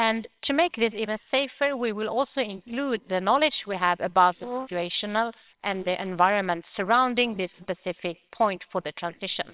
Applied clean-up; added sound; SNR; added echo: neural separator model SepFormer WHAMR!.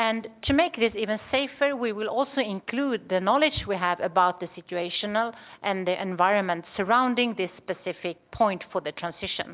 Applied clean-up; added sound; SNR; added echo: none; none; none; none.